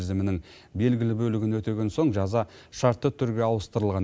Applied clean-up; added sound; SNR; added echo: none; none; none; none.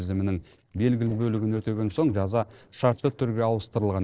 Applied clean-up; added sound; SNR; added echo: neural separator model SepFormer DNS4.